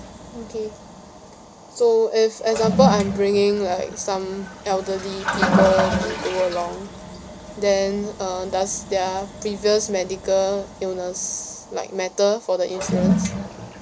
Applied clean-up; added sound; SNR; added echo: none; Toilet flush; 5 dB; none.